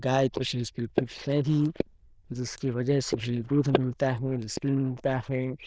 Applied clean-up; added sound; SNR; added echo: neural diffusion model UNIVERSE++.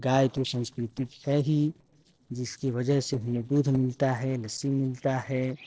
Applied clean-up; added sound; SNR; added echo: neural separator model SepFormer DNS4.